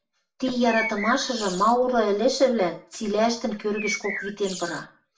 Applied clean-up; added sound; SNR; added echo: none; Bird; 10 dB; reverberation time 0.3 s.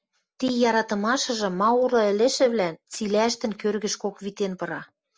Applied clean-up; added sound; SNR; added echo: none; none; none; none.